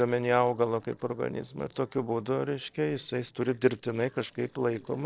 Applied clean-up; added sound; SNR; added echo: neural separator model SepFormer DNS4.